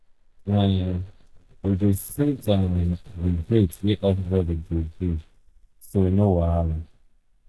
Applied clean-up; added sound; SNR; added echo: neural mask model DeepFilterNet 3.